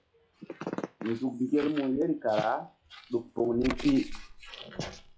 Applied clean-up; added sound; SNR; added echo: classical method log-MMSE.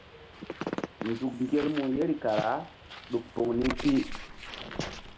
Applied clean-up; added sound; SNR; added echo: none; Bird; 11 dB; none.